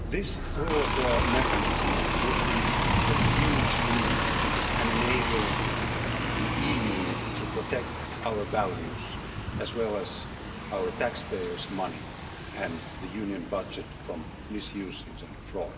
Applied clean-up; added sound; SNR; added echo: none; Bus; -5 dB; reverberation time 2.3 s.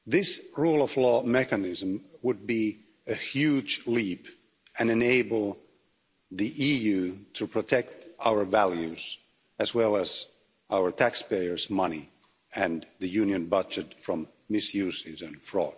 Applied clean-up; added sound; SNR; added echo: none; none; none; none.